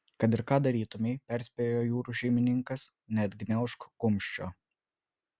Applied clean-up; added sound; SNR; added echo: none; none; none; none.